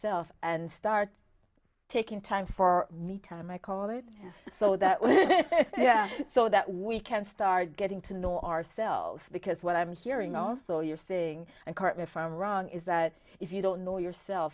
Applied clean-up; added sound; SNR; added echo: none; none; none; none.